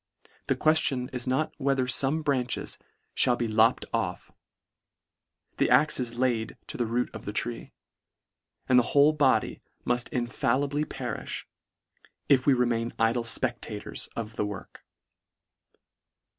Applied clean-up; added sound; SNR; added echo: none; none; none; none.